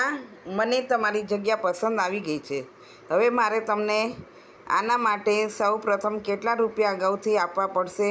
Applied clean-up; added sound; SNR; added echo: none; none; none; none.